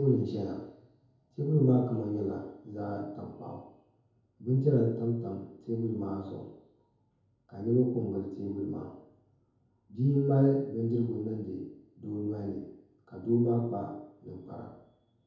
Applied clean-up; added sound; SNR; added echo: none; none; none; reverberation time 0.9 s.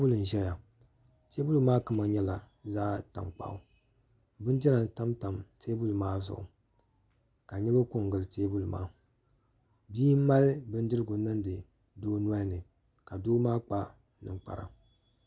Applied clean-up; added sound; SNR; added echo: none; none; none; none.